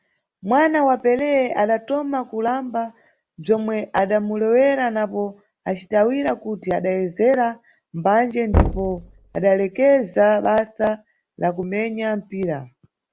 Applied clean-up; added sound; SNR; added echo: none; Knock; 5 dB; none.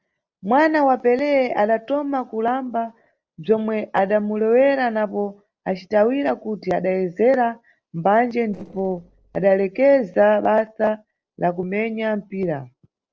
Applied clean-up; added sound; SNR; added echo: neural separator model SepFormer DNS4.